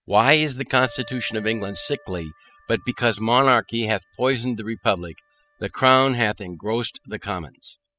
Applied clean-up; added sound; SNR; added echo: classical method spectral subtraction.